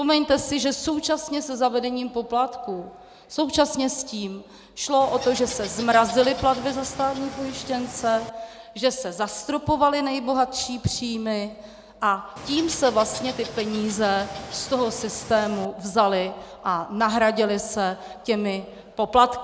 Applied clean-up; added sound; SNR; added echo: none; Water / Bird; 13 dB; none.